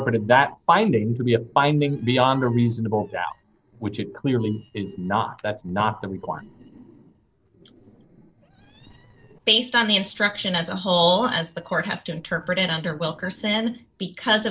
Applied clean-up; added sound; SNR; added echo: neural separator model SepFormer DNS4.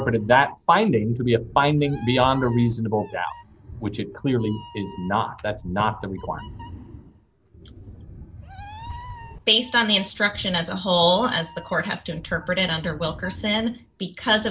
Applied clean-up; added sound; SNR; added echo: none; Meow; 17 dB; none.